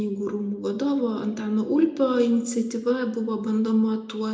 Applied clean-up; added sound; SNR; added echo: none; none; none; reverberation time 0.6 s.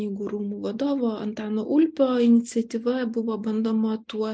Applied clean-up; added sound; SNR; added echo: none; none; none; none.